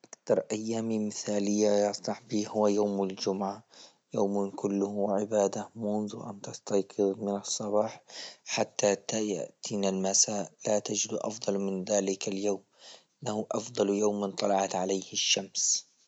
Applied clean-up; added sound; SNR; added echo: none; none; none; none.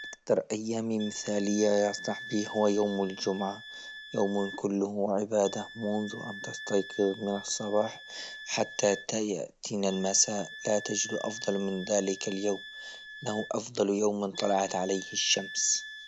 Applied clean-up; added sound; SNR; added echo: none; Wind instrument, woodwind instrument; 15 dB; none.